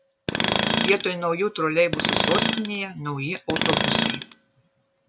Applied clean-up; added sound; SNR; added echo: none; Tools; -2 dB; none.